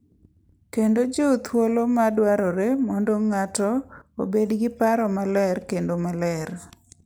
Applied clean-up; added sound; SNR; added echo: none; none; none; none.